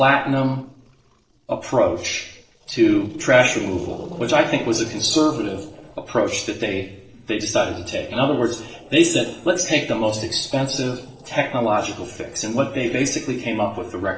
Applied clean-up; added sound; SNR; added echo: neural separator model SepFormer DNS4.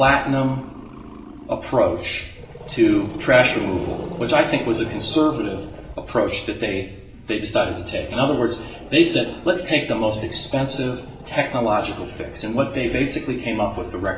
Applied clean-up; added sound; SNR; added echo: none; Growling; 16 dB; reverberation time 0.7 s.